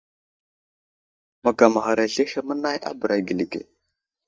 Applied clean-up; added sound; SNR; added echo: neural mask model DeepFilterNet 3.